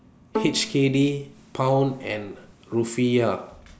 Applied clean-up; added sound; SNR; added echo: none; Bowed string instrument; 11 dB; none.